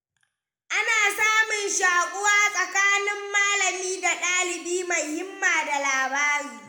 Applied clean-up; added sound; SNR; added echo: none; none; none; reverberation time 0.7 s.